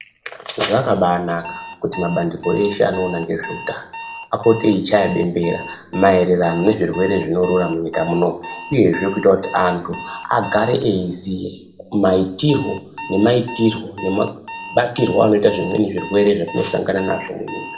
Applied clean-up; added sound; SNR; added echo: none; Alarm; 15 dB; reverberation time 1.0 s.